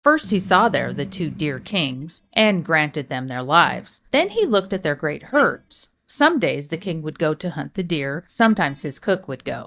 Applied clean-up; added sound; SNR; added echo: neural mask model DeepFilterNet 3.